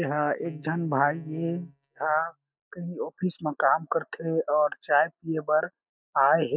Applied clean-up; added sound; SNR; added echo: neural mask model DeepFilterNet 3.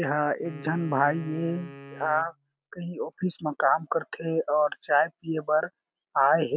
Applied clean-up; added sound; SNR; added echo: none; Wind instrument, woodwind instrument; 18 dB; none.